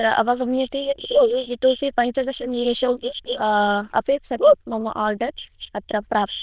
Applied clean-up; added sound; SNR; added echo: neural diffusion model UNIVERSE++.